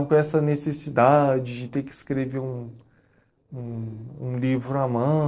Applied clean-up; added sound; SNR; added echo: neural separator model SepFormer DNS4.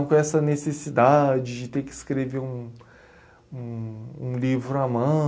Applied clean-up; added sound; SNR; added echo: none; none; none; none.